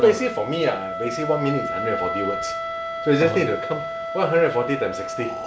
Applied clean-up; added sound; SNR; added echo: none; Wind instrument, woodwind instrument; 6 dB; none.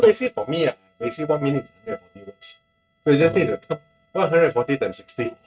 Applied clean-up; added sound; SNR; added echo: neural mask model RNNoise.